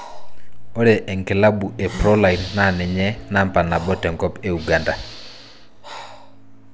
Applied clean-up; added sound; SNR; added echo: none; Breathing + Hiss / Breathing; 18 dB; none.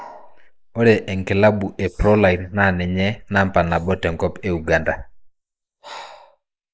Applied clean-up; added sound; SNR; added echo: neural mask model Resemble Enhance denoiser.